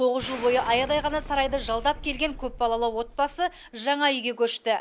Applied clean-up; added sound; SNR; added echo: none; Explosion; 14 dB; none.